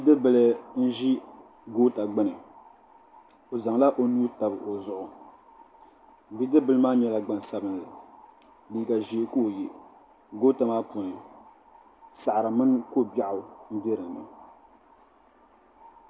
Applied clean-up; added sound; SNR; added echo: none; none; none; none.